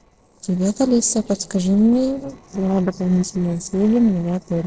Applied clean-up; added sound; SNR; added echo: neural separator model SepFormer DNS4.